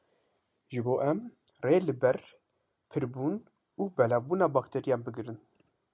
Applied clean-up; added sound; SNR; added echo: none; none; none; none.